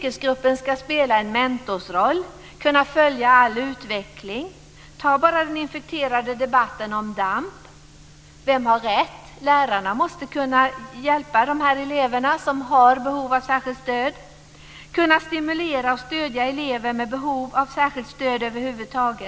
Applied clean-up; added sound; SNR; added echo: none; none; none; none.